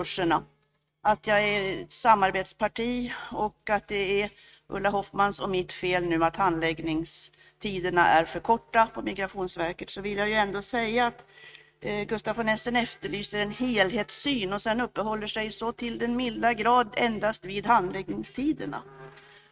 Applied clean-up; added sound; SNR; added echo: neural mask model RNNoise.